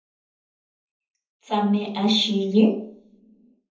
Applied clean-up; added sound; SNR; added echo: none; none; none; reverberation time 0.7 s.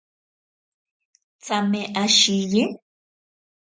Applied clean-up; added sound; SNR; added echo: none; none; none; none.